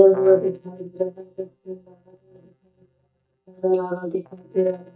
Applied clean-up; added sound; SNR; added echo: neural mask model DeepFilterNet 3.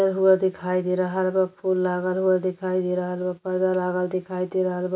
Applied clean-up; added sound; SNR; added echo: none; none; none; none.